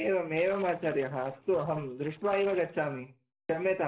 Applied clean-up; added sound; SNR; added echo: neural separator model SepFormer DNS4.